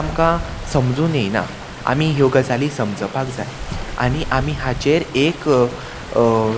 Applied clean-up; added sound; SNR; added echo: none; Wind + Stream; 11 dB; none.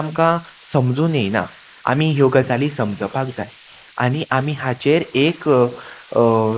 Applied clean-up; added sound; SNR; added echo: neural mask model Resemble Enhance denoiser.